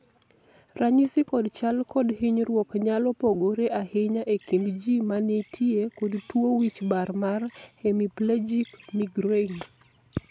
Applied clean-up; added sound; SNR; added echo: none; none; none; none.